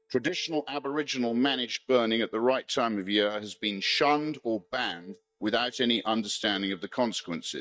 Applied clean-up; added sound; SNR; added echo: neural mask model DeepFilterNet 3.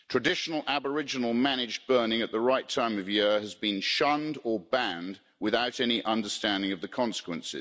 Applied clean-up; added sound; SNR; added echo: none; none; none; none.